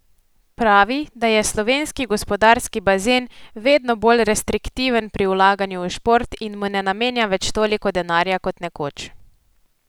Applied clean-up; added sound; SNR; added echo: none; none; none; none.